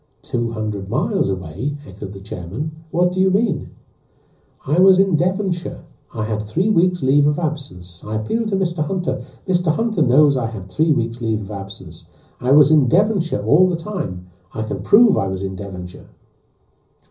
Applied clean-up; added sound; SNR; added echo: none; none; none; reverberation time 0.5 s.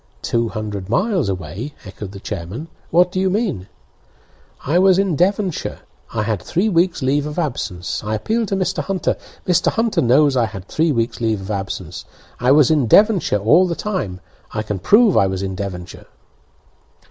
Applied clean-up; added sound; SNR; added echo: none; none; none; none.